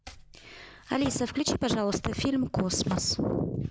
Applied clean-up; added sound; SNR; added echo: none; Domestic sounds, home sounds; 18 dB; none.